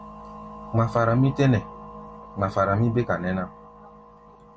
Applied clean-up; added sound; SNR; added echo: none; none; none; none.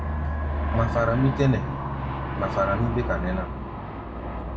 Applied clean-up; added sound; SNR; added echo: none; Aircraft; 2 dB; reverberation time 1.5 s.